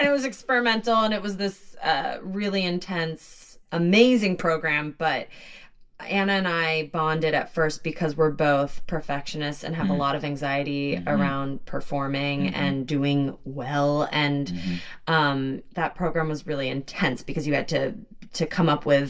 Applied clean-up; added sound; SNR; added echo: none; none; none; reverberation time 0.2 s.